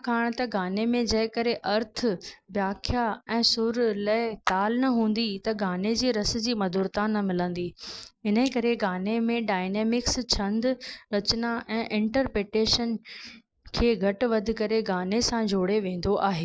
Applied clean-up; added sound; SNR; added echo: neural mask model Resemble Enhance denoiser.